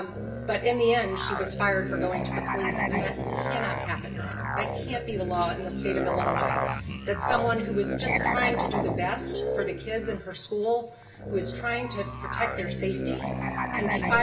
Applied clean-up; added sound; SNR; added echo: none; Musical instrument; 1 dB; reverberation time 0.1 s.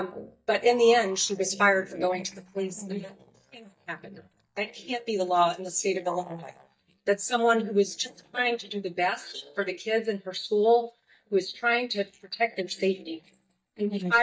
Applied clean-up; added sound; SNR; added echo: neural mask model DeepFilterNet 3.